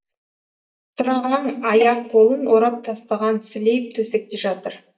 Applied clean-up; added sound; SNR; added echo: neural mask model DeepFilterNet 3.